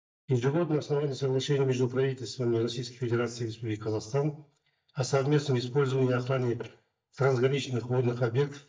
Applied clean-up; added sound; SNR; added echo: neural mask model DeepFilterNet 3.